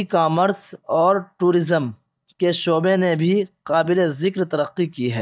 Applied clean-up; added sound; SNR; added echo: neural mask model DeepFilterNet 3.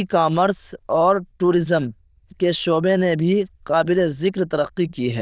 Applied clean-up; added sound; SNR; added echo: neural diffusion model UNIVERSE++.